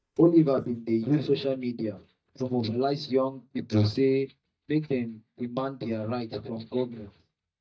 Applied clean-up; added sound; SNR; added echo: neural mask model DeepFilterNet 3.